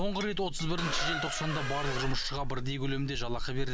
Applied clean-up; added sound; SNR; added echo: none; Chink, clink + Squeak; -1 dB; none.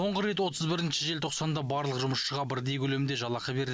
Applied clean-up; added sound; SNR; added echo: none; none; none; none.